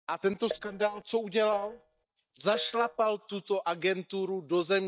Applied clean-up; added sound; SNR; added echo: neural mask model DeepFilterNet 3.